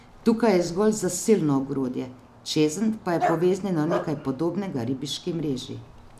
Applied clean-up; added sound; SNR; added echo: none; Dog; 12 dB; none.